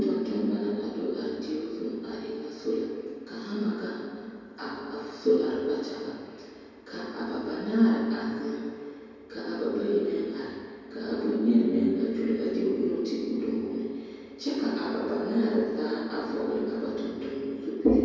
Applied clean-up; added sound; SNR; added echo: none; none; none; reverberation time 2.2 s.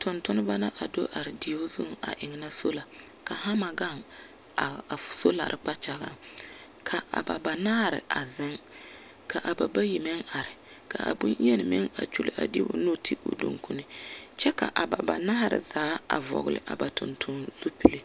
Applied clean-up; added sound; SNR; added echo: none; none; none; none.